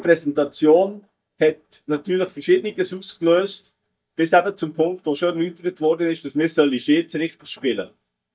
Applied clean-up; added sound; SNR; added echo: neural mask model DeepFilterNet 3.